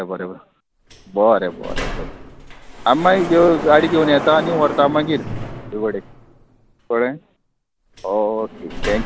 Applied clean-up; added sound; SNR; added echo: none; Sliding door; 10 dB; none.